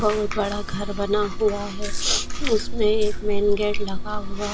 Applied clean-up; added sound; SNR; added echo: none; Chewing, mastication; -1 dB; none.